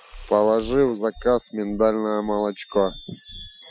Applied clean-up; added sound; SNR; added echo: classical method Wiener filter.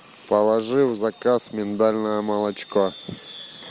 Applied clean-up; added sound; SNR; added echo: none; none; none; none.